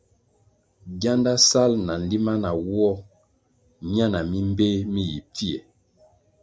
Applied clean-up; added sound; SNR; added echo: none; none; none; none.